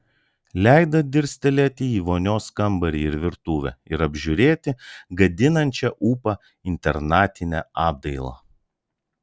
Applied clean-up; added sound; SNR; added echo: none; none; none; none.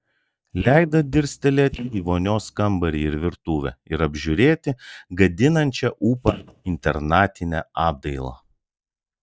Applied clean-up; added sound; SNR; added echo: neural mask model DeepFilterNet 3.